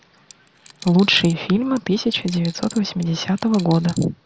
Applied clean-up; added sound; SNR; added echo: none; Coin (dropping); 20 dB; none.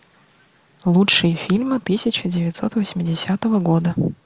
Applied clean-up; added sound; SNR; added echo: none; none; none; none.